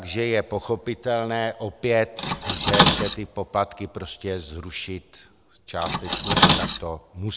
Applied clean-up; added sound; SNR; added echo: none; Cutlery, silverware; -1 dB; none.